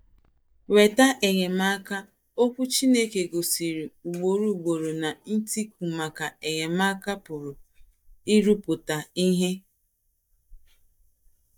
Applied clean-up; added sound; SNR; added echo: neural mask model DeepFilterNet 3.